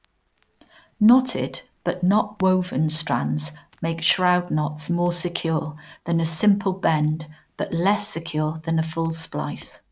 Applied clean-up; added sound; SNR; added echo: neural separator model SepFormer DNS4.